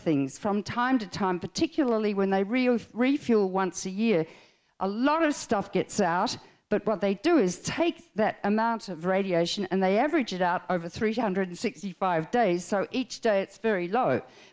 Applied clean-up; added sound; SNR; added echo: none; none; none; none.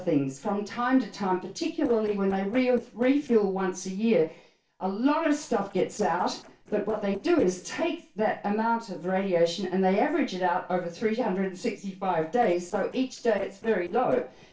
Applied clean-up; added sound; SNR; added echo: neural separator model SepFormer DNS4.